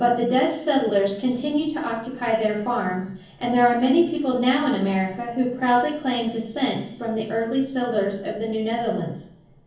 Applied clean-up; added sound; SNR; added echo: none; none; none; reverberation time 0.7 s.